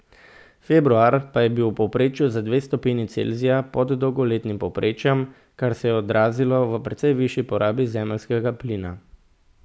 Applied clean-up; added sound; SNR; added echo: none; none; none; none.